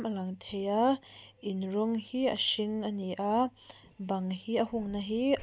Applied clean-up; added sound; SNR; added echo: none; none; none; none.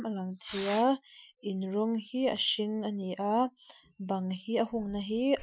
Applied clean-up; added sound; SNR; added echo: classical method Wiener filter.